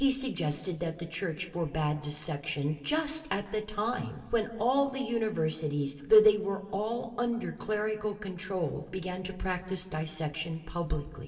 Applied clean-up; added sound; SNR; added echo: none; none; none; reverberation time 2.8 s.